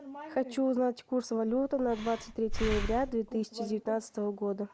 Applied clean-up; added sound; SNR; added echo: none; Breathing; 6 dB; none.